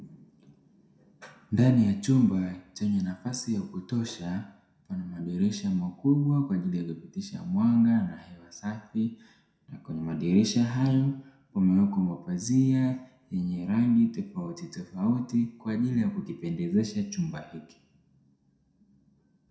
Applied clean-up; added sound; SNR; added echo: none; none; none; reverberation time 0.6 s.